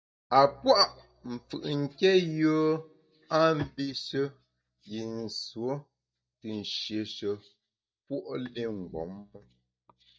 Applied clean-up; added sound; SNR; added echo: neural mask model DeepFilterNet 3.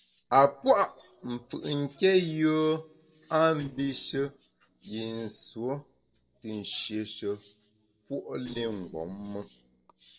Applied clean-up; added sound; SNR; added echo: neural separator model SepFormer DNS4.